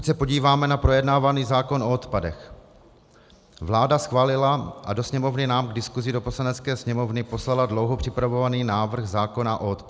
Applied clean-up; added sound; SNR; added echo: none; none; none; none.